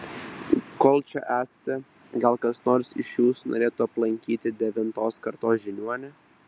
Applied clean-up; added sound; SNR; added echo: none; none; none; none.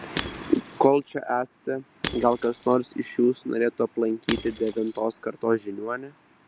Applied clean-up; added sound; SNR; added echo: none; Shatter / Crushing; 14 dB; none.